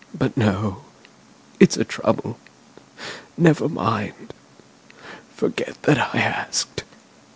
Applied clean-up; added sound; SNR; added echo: none; none; none; none.